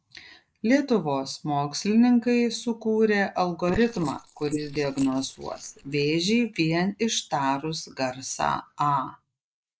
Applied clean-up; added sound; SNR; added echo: neural mask model Resemble Enhance denoiser.